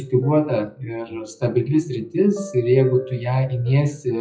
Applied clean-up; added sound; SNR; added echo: classical method WPE with log-MMSE.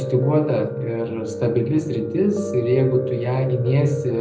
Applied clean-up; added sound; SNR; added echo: none; Piano; 8 dB; reverberation time 0.5 s.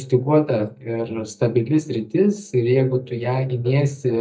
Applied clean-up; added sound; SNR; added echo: neural mask model DeepFilterNet 3.